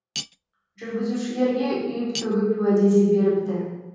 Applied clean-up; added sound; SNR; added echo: none; Cutlery, silverware; 18 dB; reverberation time 1.3 s.